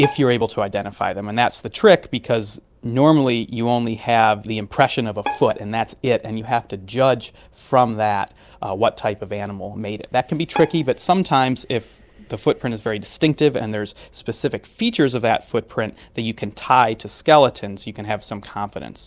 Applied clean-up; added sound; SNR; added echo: none; Bowed string instrument; 15 dB; none.